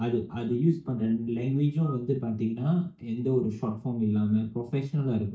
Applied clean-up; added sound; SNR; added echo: neural mask model DeepFilterNet 3.